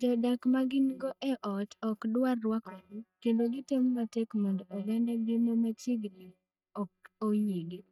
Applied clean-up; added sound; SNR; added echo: neural mask model DeepFilterNet 3.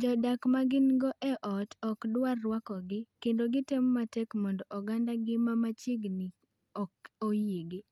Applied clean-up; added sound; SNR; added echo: none; none; none; none.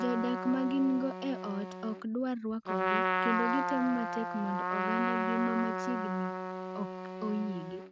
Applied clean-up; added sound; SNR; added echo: none; Trumpet; 1 dB; none.